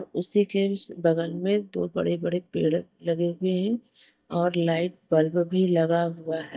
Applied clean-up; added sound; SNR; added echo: neural mask model DeepFilterNet 3.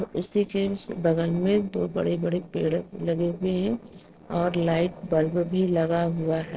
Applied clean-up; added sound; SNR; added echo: neural separator model SepFormer DNS4.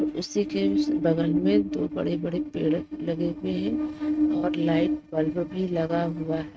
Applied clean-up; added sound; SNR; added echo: neural mask model RNNoise.